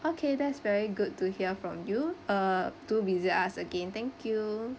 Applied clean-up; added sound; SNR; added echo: none; none; none; none.